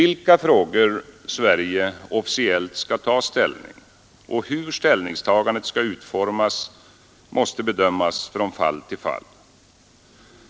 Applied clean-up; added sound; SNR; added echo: none; none; none; none.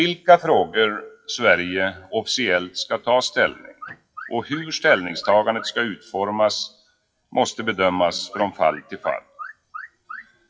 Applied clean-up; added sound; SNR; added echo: classical method WPE with log-MMSE.